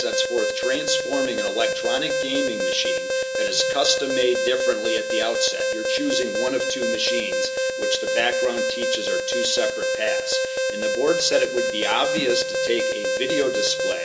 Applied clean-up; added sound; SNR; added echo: none; Alarm; -1 dB; reverberation time 0.2 s.